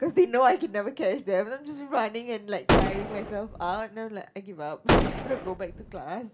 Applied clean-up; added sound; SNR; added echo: none; Gunshot, gunfire; -2 dB; reverberation time 0.2 s.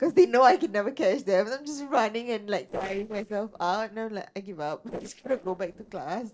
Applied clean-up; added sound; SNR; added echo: neural separator model SepFormer DNS4.